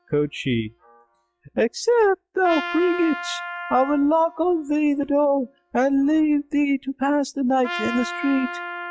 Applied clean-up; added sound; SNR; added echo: classical method log-MMSE.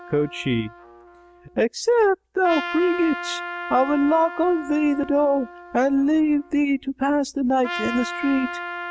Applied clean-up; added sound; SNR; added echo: none; Trumpet; 12 dB; none.